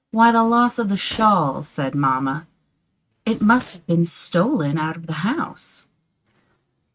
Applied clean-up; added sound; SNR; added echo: neural mask model RNNoise.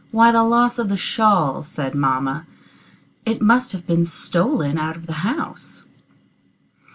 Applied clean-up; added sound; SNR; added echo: none; none; none; none.